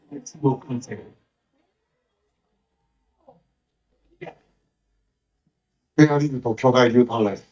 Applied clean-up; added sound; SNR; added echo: neural mask model DeepFilterNet 3.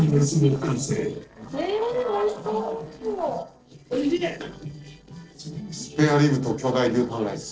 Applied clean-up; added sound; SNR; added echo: neural separator model SepFormer DNS4.